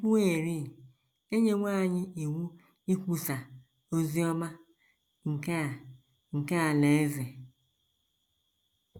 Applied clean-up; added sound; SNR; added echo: none; none; none; none.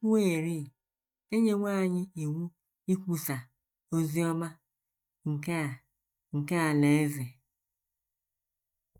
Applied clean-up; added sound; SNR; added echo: neural mask model DeepFilterNet 3.